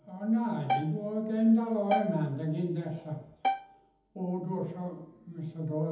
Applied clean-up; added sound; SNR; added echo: none; Bowed string instrument; 5 dB; reverberation time 1.0 s.